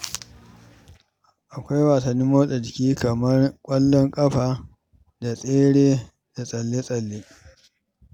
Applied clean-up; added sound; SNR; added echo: none; none; none; none.